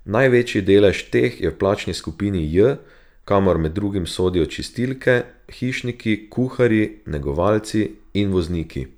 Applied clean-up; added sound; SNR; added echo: none; none; none; none.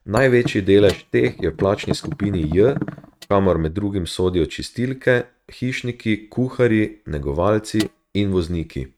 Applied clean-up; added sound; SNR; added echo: neural mask model RNNoise.